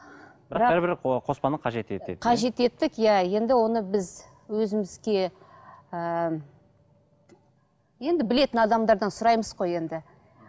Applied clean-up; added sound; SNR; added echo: none; none; none; none.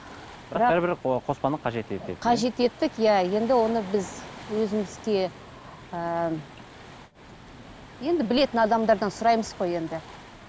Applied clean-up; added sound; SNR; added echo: none; Waves, surf; 18 dB; none.